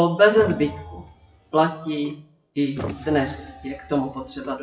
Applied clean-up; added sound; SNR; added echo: classical method WPE with log-MMSE.